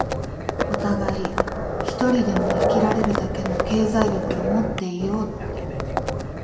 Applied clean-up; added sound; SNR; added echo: none; Livestock, farm animals, working animals; -1 dB; reverberation time 2.2 s.